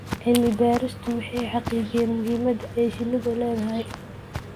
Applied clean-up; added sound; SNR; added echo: none; Walk, footsteps; 13 dB; none.